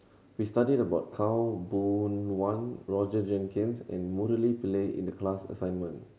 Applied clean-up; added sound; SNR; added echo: none; none; none; none.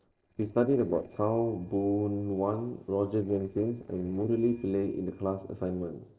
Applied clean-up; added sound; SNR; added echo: neural separator model SepFormer DNS4.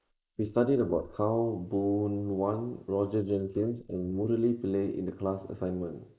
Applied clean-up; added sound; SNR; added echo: neural mask model Resemble Enhance denoiser.